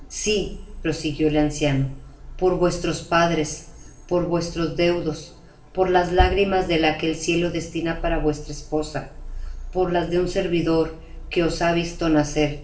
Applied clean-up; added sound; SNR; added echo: none; Purr; 14 dB; reverberation time 0.5 s.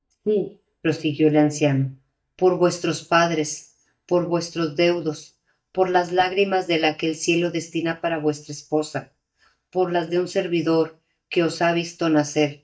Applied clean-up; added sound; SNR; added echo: neural mask model DeepFilterNet 3.